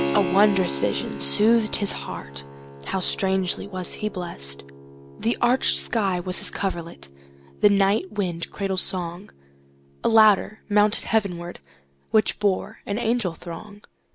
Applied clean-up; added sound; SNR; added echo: none; Keyboard (musical); 13 dB; none.